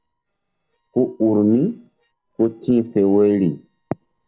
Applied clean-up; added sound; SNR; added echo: neural separator model SepFormer DNS4.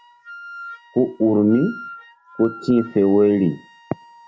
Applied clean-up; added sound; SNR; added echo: none; Wind instrument, woodwind instrument; 19 dB; none.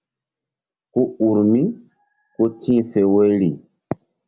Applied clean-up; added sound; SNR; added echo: none; none; none; none.